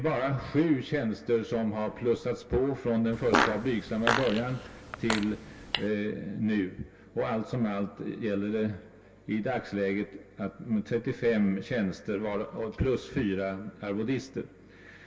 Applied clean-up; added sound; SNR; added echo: none; Fart; 1 dB; reverberation time 0.1 s.